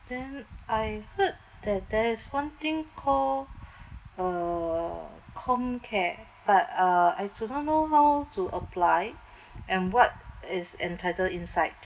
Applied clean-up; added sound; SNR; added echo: none; none; none; none.